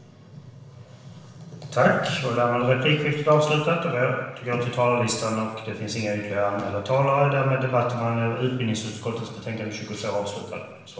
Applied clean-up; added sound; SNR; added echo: none; none; none; reverberation time 0.8 s.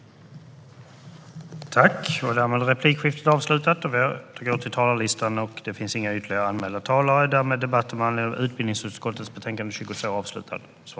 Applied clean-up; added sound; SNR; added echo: none; none; none; none.